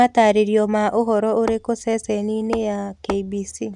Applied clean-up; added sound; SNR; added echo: none; Tap / Hammer; 12 dB; none.